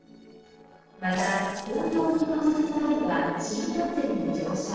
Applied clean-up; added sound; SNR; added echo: neural separator model SepFormer DNS4.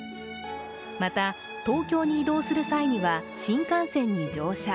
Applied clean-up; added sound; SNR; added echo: none; none; none; none.